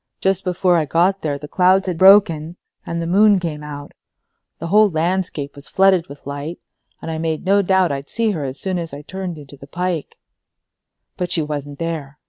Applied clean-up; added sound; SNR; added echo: none; none; none; none.